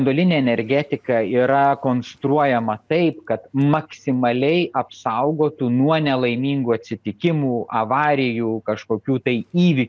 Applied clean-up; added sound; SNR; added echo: none; none; none; none.